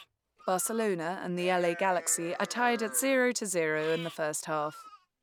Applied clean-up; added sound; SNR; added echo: none; Livestock, farm animals, working animals; 17 dB; none.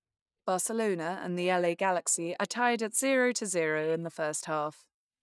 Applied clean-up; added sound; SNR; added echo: neural mask model DeepFilterNet 3.